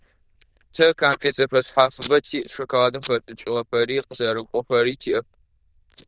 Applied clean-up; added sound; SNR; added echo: neural diffusion model UNIVERSE++.